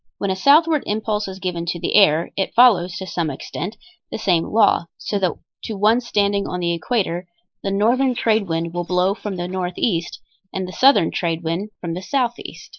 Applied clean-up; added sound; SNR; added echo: neural mask model Resemble Enhance denoiser.